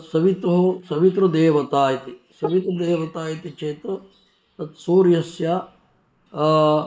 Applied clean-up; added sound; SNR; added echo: neural mask model Resemble Enhance denoiser.